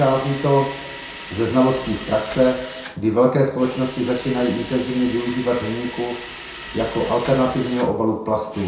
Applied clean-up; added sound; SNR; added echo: none; Drill; 14 dB; reverberation time 0.6 s.